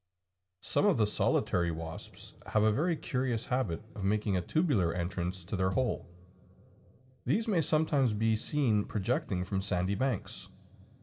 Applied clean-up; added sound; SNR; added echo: none; Thump, thud; 13 dB; reverberation time 1.6 s.